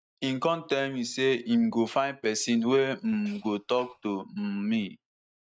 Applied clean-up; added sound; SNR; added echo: neural mask model RNNoise.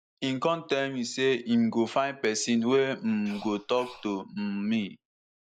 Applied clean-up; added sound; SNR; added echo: neural mask model Resemble Enhance denoiser.